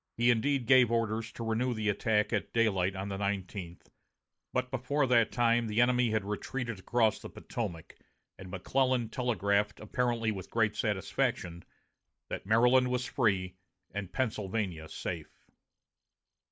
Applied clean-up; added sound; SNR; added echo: neural mask model Resemble Enhance denoiser.